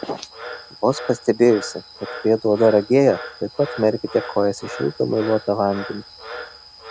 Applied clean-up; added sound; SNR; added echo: none; Frog; 15 dB; none.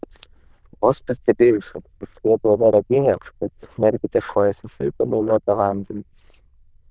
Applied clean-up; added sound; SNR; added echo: neural diffusion model UNIVERSE++.